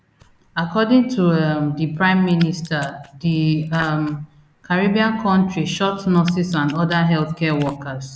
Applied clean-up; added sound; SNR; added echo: neural mask model Resemble Enhance denoiser.